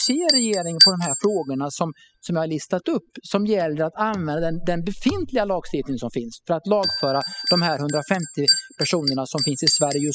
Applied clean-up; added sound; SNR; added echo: classical method spectral subtraction.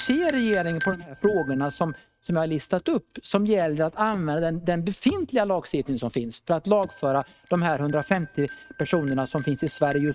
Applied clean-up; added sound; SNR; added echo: neural mask model RNNoise.